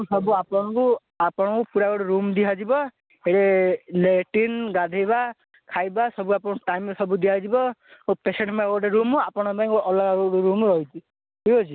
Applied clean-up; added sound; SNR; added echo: none; none; none; none.